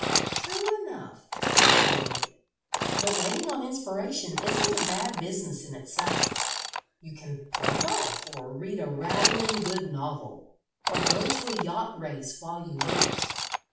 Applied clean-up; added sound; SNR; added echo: none; Sawing / Engine; -4 dB; reverberation time 0.5 s.